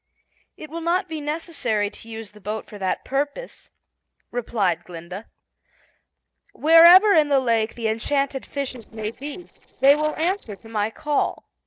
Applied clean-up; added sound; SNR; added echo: neural separator model SepFormer DNS4.